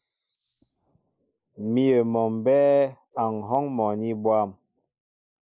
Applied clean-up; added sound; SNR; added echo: neural mask model Resemble Enhance denoiser.